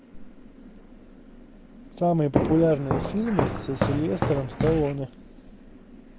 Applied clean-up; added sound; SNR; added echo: none; Walk, footsteps; 1 dB; none.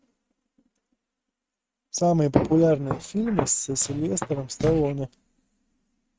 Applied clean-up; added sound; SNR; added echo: neural mask model RNNoise.